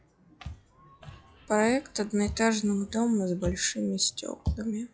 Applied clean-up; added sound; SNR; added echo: classical method log-MMSE.